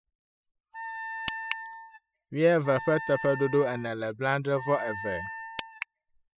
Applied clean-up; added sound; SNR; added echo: classical method spectral subtraction.